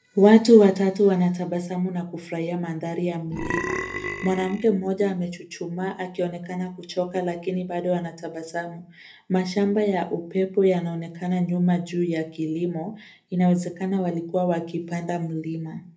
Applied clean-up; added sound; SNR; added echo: none; Burping, eructation; 7 dB; reverberation time 0.3 s.